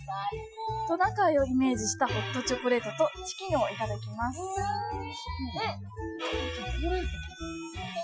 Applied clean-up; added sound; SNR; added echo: classical method Wiener filter.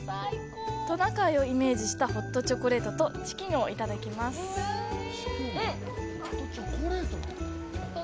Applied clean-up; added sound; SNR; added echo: none; none; none; none.